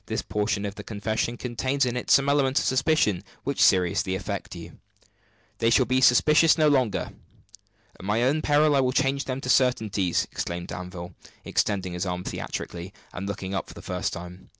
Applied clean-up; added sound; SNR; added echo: none; none; none; none.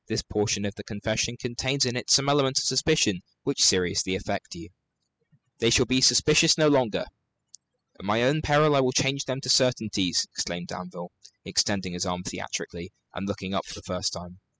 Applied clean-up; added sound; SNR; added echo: classical method spectral subtraction.